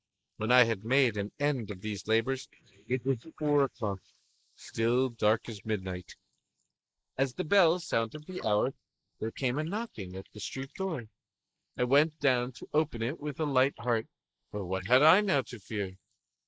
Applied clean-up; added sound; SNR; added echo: neural mask model Resemble Enhance denoiser.